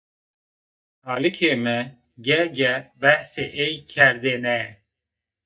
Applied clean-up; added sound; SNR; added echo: neural mask model DeepFilterNet 3.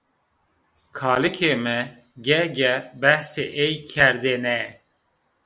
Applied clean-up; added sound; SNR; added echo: none; none; none; none.